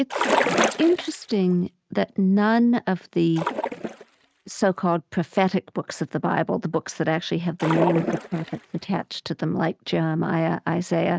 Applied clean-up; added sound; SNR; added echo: neural mask model RNNoise.